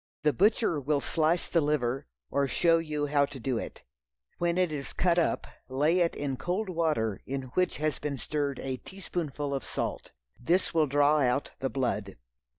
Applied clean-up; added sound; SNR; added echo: neural mask model DeepFilterNet 3.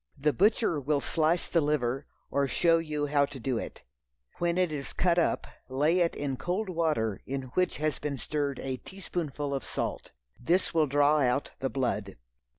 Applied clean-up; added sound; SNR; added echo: none; none; none; none.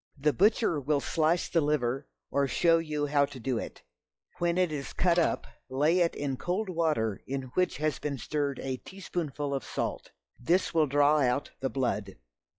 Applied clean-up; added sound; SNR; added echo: classical method log-MMSE.